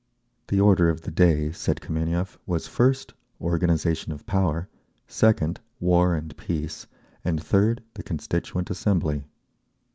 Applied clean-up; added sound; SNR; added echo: none; none; none; none.